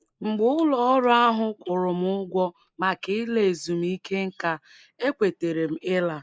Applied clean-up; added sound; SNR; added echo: neural mask model Resemble Enhance denoiser.